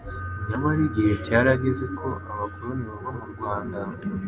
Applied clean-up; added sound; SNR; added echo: none; none; none; none.